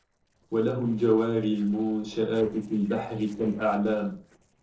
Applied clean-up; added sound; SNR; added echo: neural separator model SepFormer DNS4.